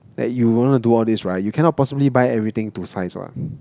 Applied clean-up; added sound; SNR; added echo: none; none; none; none.